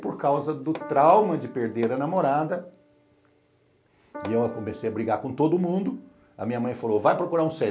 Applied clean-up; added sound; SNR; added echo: none; Piano + Hammer; 19 dB; none.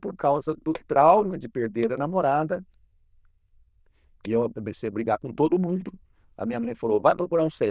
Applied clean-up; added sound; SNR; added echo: neural diffusion model UNIVERSE++.